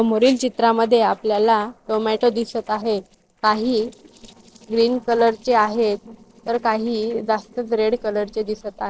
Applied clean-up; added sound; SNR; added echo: neural separator model SepFormer DNS4.